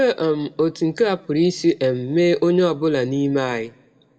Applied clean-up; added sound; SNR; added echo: none; none; none; reverberation time 0.3 s.